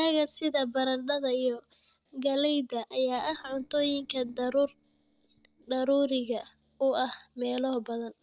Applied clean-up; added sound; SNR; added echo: neural separator model SepFormer DNS4.